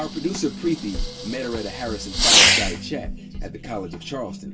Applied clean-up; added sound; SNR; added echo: none; Fireworks; -4 dB; reverberation time 0.2 s.